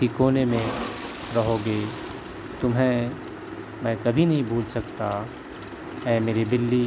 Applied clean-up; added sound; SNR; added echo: none; Toilet flush; 15 dB; none.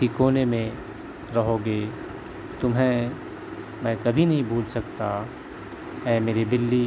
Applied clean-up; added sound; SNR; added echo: none; none; none; none.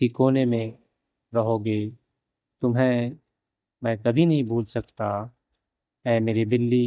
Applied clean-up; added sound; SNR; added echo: neural mask model DeepFilterNet 3.